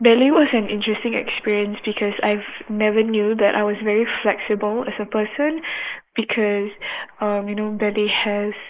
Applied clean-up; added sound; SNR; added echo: neural mask model Resemble Enhance denoiser.